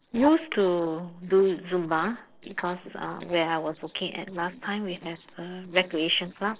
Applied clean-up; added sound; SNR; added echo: neural separator model SepFormer DNS4.